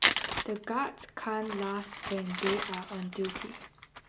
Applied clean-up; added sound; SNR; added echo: none; Crumpling, crinkling; -1 dB; none.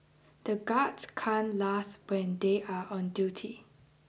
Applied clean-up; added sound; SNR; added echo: none; none; none; none.